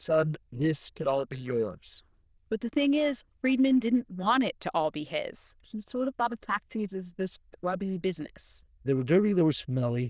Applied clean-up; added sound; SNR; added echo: neural diffusion model UNIVERSE++.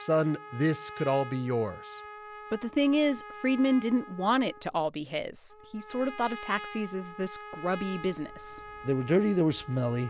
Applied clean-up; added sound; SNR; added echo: none; Trumpet; 15 dB; none.